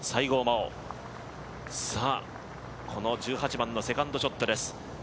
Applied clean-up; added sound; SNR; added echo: none; none; none; none.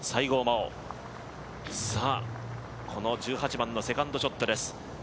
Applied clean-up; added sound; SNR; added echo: none; Guitar; 13 dB; none.